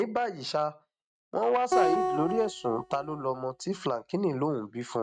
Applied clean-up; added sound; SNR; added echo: neural mask model RNNoise.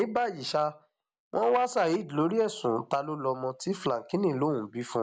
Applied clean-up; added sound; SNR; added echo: none; none; none; none.